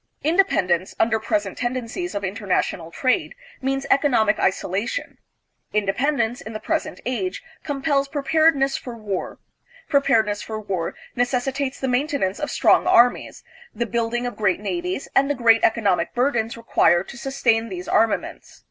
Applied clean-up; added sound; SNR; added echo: none; none; none; none.